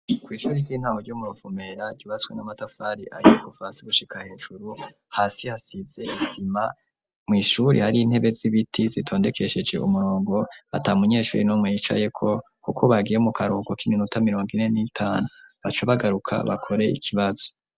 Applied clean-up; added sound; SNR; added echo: none; none; none; none.